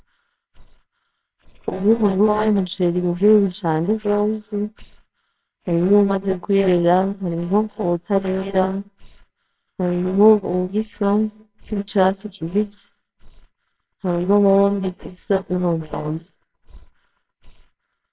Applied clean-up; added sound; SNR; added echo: neural separator model SepFormer WHAMR!.